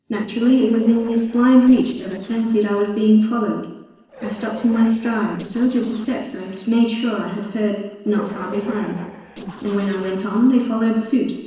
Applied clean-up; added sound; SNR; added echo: neural separator model SepFormer DNS4.